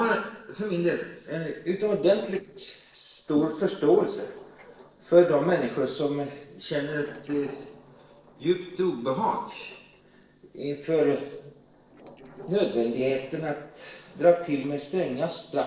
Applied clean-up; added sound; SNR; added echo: neural separator model SepFormer DNS4.